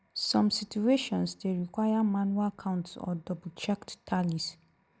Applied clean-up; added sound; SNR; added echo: none; none; none; none.